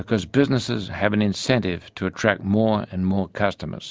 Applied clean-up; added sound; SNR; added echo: none; none; none; none.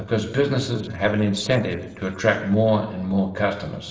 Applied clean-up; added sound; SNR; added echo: neural separator model SepFormer DNS4.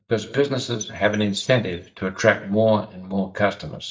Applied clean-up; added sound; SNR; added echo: neural mask model DeepFilterNet 3.